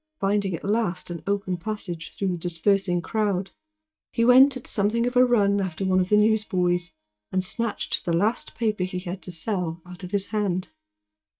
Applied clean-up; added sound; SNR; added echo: neural mask model DeepFilterNet 3.